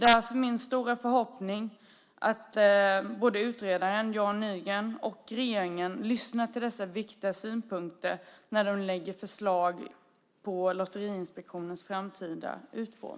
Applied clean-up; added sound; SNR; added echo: none; none; none; none.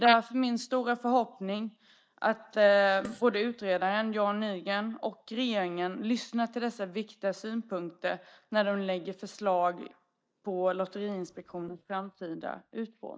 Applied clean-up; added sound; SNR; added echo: neural mask model DeepFilterNet 3.